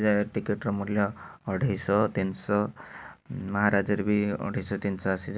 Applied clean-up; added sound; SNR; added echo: none; none; none; none.